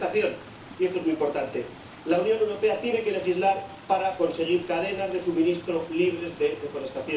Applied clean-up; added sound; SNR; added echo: none; Stream; 18 dB; reverberation time 0.7 s.